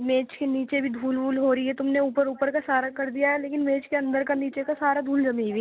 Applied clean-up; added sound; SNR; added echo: none; none; none; none.